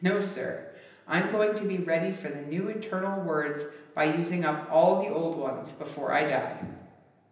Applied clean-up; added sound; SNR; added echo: none; none; none; reverberation time 0.9 s.